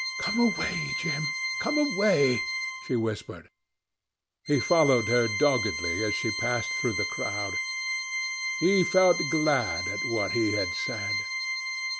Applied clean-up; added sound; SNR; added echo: none; Organ; 3 dB; none.